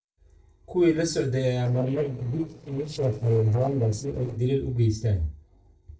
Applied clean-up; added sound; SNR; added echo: neural separator model SepFormer DNS4.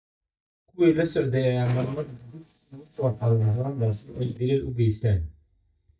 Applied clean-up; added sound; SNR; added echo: neural mask model DeepFilterNet 3.